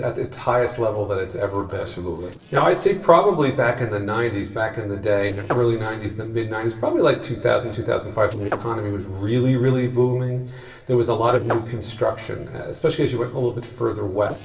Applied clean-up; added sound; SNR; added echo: neural separator model SepFormer DNS4.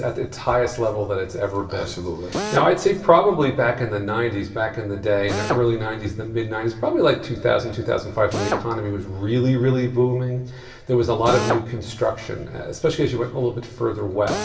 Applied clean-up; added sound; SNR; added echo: none; Drill; 11 dB; reverberation time 1.0 s.